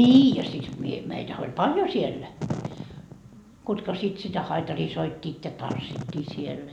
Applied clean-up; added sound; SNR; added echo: none; Wind / Fire; 12 dB; none.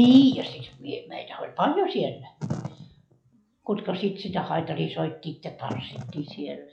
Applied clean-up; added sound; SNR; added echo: classical method log-MMSE.